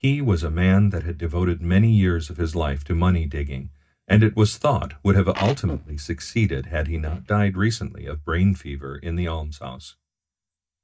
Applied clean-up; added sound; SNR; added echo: neural mask model DeepFilterNet 3.